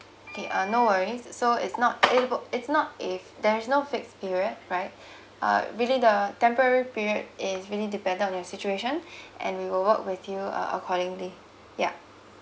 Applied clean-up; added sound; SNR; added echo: none; Wind instrument, woodwind instrument; 17 dB; none.